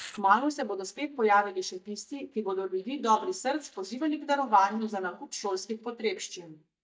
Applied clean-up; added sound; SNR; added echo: neural mask model DeepFilterNet 3.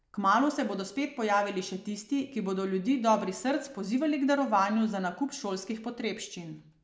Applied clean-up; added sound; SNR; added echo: none; none; none; none.